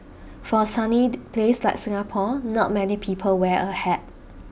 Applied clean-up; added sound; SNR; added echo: none; none; none; none.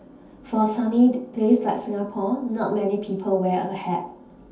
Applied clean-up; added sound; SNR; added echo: none; none; none; reverberation time 0.5 s.